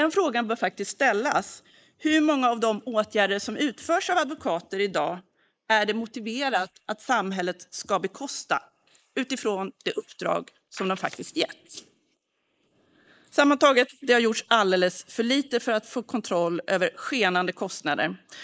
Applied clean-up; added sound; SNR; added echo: neural mask model Resemble Enhance denoiser.